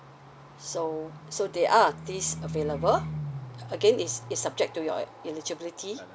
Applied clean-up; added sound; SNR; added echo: none; Livestock, farm animals, working animals; 12 dB; none.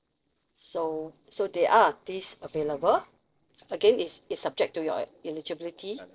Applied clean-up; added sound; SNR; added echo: neural separator model SepFormer DNS4.